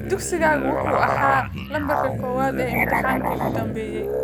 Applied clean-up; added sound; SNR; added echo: none; Musical instrument; 0 dB; none.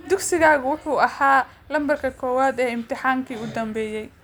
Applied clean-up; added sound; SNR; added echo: none; none; none; none.